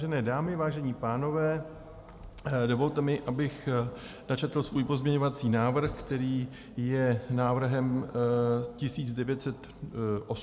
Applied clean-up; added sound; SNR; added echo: none; none; none; none.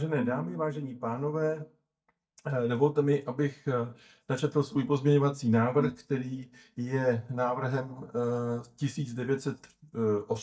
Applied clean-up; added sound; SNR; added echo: neural mask model DeepFilterNet 3.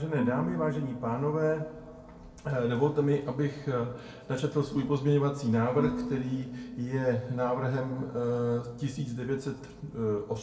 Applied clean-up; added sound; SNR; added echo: none; Marimba, xylophone / Wood; 11 dB; reverberation time 0.6 s.